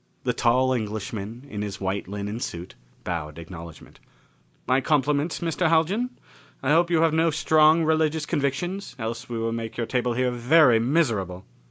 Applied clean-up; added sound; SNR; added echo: none; none; none; none.